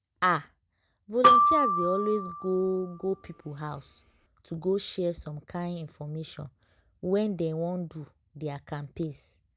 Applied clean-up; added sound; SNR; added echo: none; Glockenspiel; -5 dB; none.